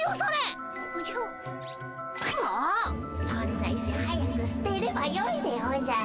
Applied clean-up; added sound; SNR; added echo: none; none; none; none.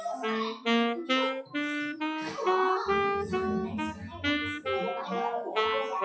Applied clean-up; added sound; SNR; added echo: classical method WPE with log-MMSE.